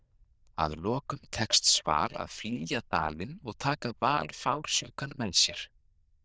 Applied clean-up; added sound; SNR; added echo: neural diffusion model UNIVERSE++.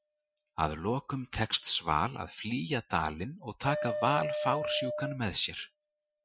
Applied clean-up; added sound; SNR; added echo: classical method Wiener filter.